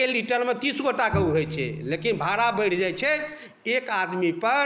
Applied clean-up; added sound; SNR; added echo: none; Bowed string instrument; 10 dB; none.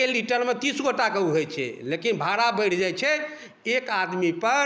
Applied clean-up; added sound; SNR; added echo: none; none; none; none.